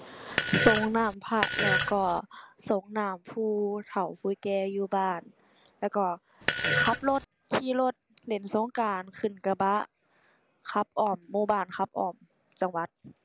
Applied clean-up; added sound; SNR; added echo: none; Fart; -1 dB; none.